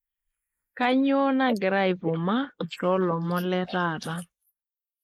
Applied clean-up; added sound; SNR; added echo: neural mask model Resemble Enhance denoiser.